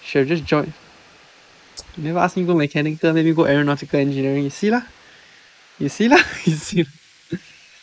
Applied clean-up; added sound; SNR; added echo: neural mask model Resemble Enhance denoiser.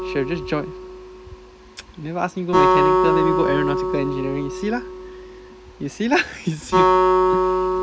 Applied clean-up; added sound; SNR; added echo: none; Acoustic guitar; -5 dB; none.